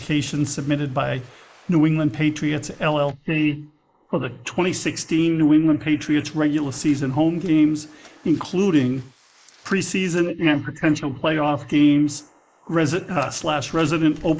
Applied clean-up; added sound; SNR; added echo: neural mask model Resemble Enhance denoiser.